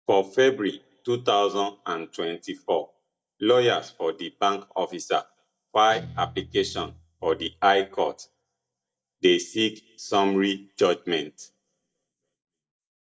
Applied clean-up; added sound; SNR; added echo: neural mask model DeepFilterNet 3.